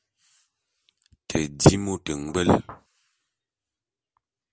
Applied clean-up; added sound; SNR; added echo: none; Knock / Wood; 20 dB; none.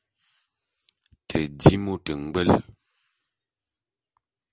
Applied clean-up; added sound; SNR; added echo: none; none; none; none.